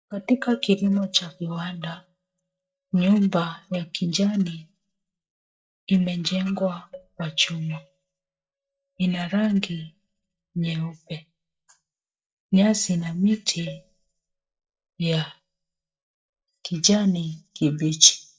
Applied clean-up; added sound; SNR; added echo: neural mask model DeepFilterNet 3.